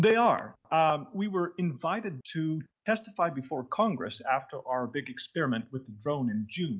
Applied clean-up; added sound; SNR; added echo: none; none; none; none.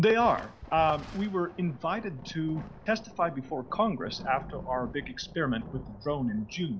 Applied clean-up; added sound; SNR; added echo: none; Thunder; 15 dB; none.